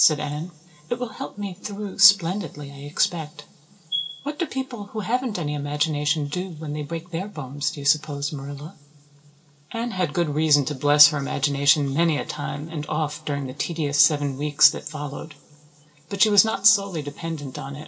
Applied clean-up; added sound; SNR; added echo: none; none; none; reverberation time 1.9 s.